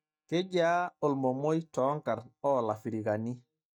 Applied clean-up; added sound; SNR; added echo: neural mask model DeepFilterNet 3.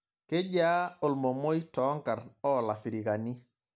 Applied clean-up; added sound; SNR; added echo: none; none; none; none.